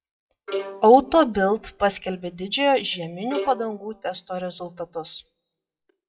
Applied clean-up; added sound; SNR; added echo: classical method WPE with log-MMSE.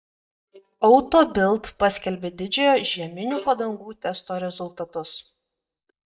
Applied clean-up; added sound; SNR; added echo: neural mask model DeepFilterNet 3.